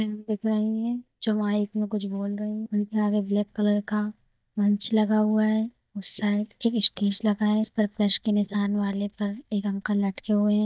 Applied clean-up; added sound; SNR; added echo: neural mask model DeepFilterNet 3.